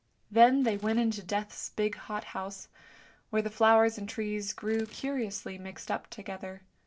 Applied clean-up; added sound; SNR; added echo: neural separator model SepFormer DNS4.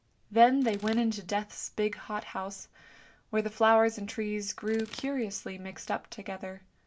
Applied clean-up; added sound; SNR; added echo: none; Bird; 17 dB; none.